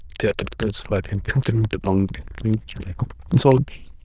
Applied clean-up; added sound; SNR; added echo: neural diffusion model UNIVERSE++.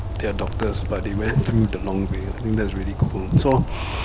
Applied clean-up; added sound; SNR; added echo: none; Rain; 4 dB; none.